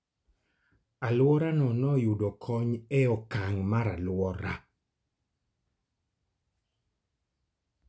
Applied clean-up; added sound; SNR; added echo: none; none; none; none.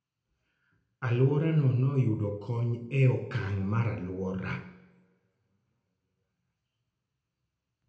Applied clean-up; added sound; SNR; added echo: none; none; none; reverberation time 0.8 s.